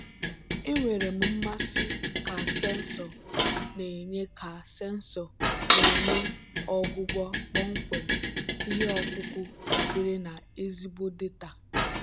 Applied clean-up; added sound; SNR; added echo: none; Dishes, pots, and pans; -4 dB; none.